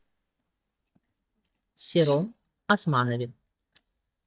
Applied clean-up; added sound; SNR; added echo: neural mask model DeepFilterNet 3.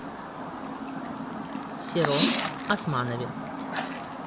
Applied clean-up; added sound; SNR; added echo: none; Chirp, tweet; -1 dB; none.